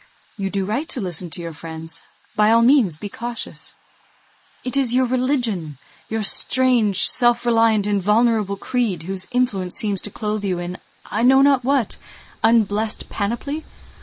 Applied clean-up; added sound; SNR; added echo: neural mask model Resemble Enhance denoiser.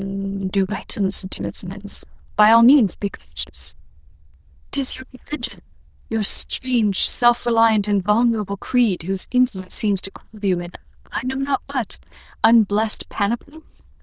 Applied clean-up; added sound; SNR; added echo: neural diffusion model UNIVERSE++.